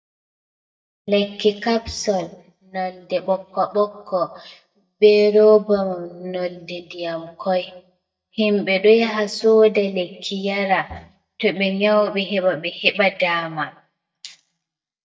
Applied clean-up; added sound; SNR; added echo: neural mask model DeepFilterNet 3.